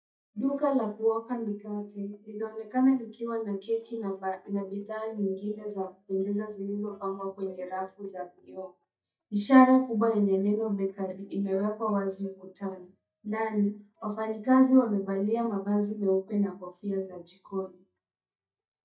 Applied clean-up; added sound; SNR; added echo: neural mask model DeepFilterNet 3.